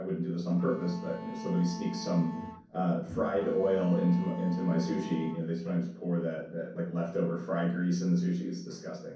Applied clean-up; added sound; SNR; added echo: none; Bowed string instrument; 12 dB; reverberation time 0.6 s.